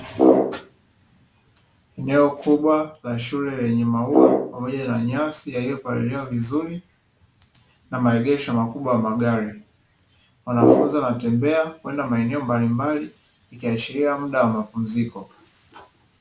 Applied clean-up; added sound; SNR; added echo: none; Brass instrument; -3 dB; none.